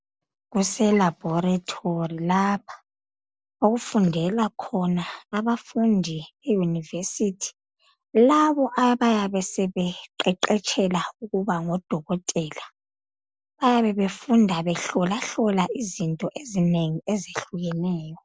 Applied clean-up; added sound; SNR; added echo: none; none; none; none.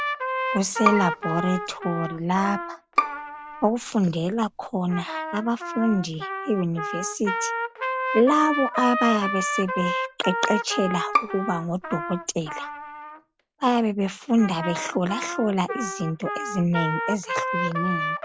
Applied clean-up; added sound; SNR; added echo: none; Trumpet + Bowed string instrument; 4 dB; none.